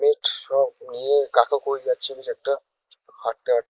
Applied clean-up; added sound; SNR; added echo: neural mask model Resemble Enhance denoiser.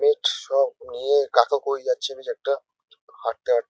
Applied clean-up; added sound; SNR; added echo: none; none; none; none.